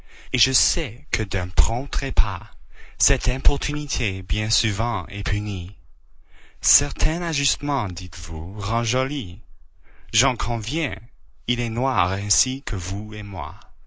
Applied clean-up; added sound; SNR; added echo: none; none; none; none.